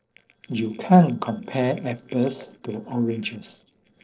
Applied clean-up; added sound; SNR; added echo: neural separator model SepFormer DNS4.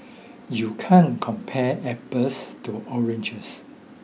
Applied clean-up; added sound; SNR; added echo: none; none; none; none.